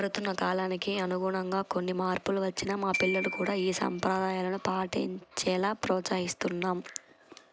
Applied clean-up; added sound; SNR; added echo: none; Glockenspiel; 10 dB; none.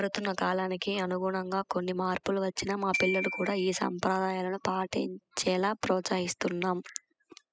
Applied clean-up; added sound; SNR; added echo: classical method spectral subtraction.